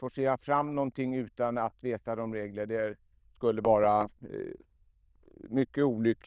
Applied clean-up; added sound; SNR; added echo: neural diffusion model UNIVERSE++.